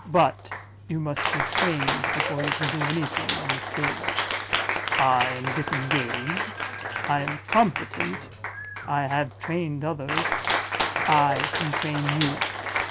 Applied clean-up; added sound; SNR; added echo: none; Cheering; 0 dB; none.